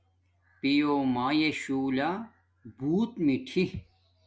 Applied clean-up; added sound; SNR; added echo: none; none; none; none.